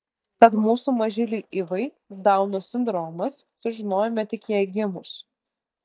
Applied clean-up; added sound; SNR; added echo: neural mask model DeepFilterNet 3.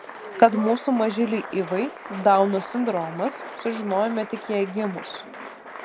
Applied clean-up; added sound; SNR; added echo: none; Applause; 13 dB; none.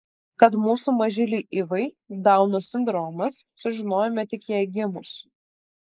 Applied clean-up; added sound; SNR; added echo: neural mask model Resemble Enhance denoiser.